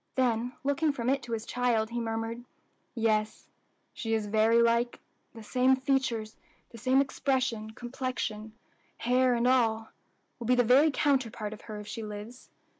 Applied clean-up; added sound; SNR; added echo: neural mask model Resemble Enhance denoiser.